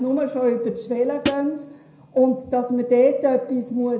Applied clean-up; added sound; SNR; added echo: none; Hi-hat; 3 dB; reverberation time 0.4 s.